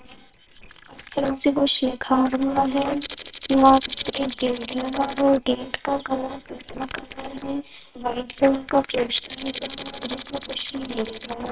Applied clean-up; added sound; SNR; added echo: neural separator model SepFormer WHAMR!.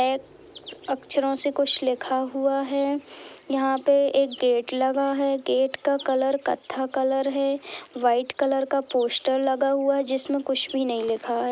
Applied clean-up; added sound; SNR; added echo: none; none; none; none.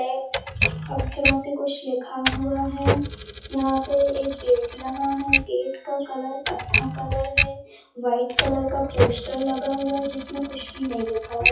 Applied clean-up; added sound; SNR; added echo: classical method WPE with log-MMSE.